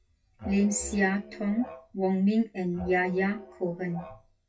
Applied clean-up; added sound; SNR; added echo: classical method WPE with log-MMSE.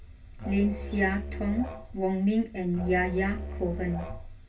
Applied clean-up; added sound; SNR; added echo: none; Musical instrument; 8 dB; reverberation time 0.2 s.